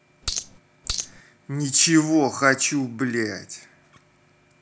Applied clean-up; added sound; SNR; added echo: none; Coin (dropping); 6 dB; none.